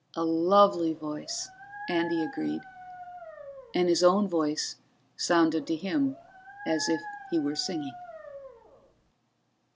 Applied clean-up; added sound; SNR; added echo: none; Dog; 15 dB; none.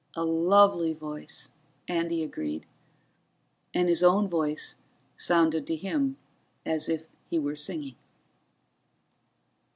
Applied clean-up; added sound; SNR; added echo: none; none; none; none.